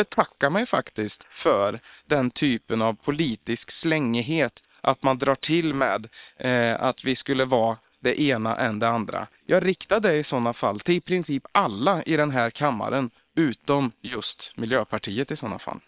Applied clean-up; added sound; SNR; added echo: neural separator model SepFormer WHAM!.